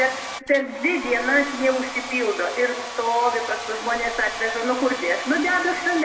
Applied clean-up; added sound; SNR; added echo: none; Domestic sounds, home sounds; 10 dB; reverberation time 1.5 s.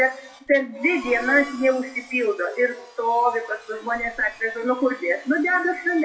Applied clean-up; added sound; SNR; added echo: classical method WPE with log-MMSE.